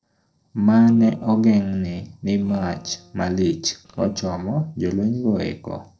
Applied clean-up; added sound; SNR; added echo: neural separator model SepFormer DNS4.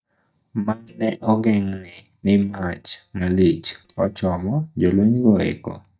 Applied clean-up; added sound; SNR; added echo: neural mask model DeepFilterNet 3.